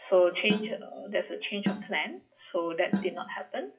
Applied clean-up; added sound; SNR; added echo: classical method WPE with log-MMSE.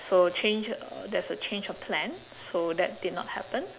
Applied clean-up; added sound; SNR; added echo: none; none; none; none.